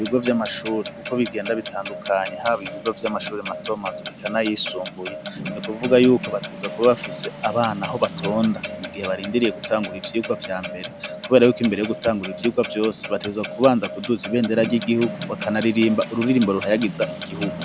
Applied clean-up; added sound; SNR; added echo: none; Clock; 9 dB; none.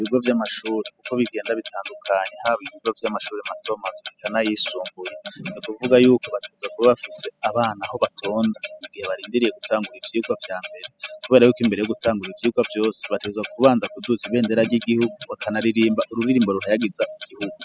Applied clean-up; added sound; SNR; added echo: classical method spectral subtraction.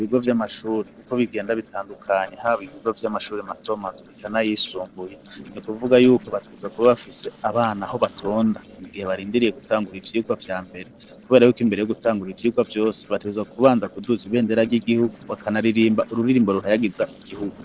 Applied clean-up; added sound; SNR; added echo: neural separator model SepFormer DNS4.